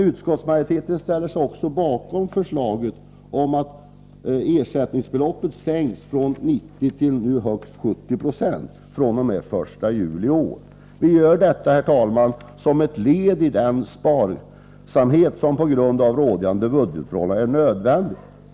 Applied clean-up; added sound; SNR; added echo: none; none; none; none.